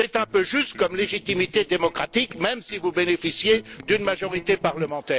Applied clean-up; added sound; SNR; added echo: neural separator model SepFormer DNS4.